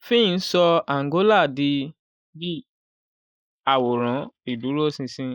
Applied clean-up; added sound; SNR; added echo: neural mask model Resemble Enhance denoiser.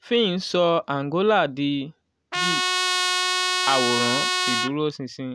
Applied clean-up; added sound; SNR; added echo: none; Trumpet; -1 dB; none.